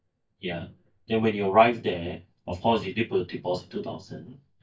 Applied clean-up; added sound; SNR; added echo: neural mask model DeepFilterNet 3.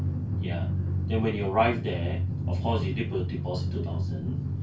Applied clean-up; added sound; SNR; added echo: none; Drum; -3 dB; reverberation time 0.2 s.